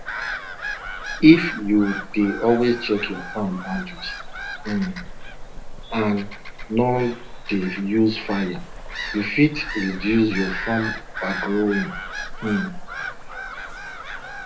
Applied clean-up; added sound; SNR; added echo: none; Gull, seagull / Bird vocalization, bird call, bird song; 8 dB; reverberation time 0.3 s.